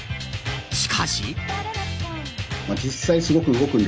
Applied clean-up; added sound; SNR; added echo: none; none; none; none.